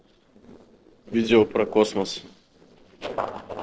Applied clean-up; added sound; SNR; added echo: neural separator model SepFormer DNS4.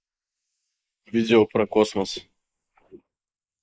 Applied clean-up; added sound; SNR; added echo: neural mask model Resemble Enhance denoiser.